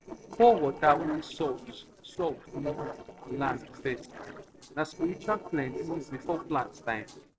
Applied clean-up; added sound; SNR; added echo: neural separator model SepFormer DNS4.